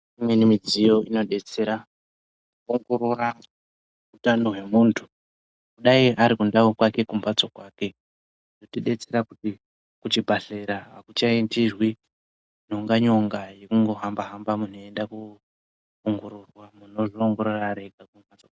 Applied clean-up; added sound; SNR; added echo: none; none; none; none.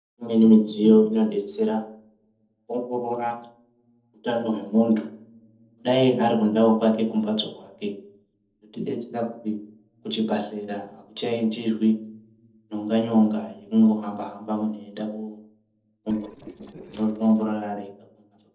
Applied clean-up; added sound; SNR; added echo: neural separator model SepFormer DNS4.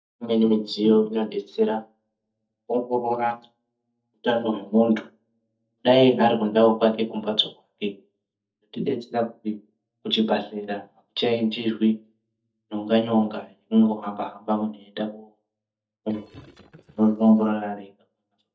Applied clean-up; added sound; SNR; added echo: neural mask model DeepFilterNet 3.